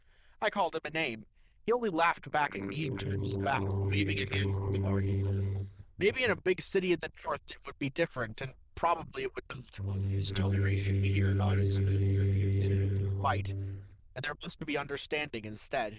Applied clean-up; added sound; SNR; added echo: neural diffusion model UNIVERSE++.